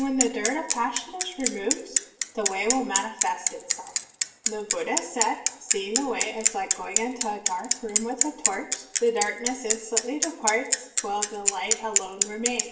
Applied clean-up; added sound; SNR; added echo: none; Bicycle; -1 dB; reverberation time 0.8 s.